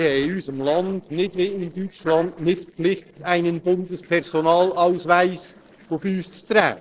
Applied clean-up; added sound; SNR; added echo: neural separator model SepFormer DNS4.